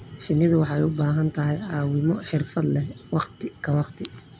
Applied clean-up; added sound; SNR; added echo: none; none; none; none.